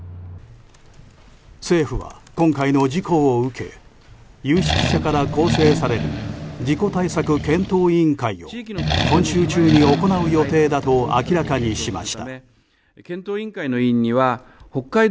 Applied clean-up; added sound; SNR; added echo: none; Accelerating, revving, vroom; 4 dB; none.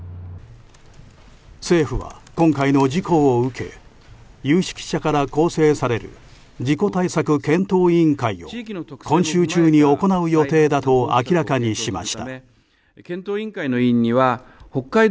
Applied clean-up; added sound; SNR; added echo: none; none; none; none.